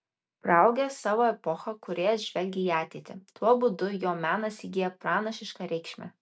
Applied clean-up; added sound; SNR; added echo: none; none; none; none.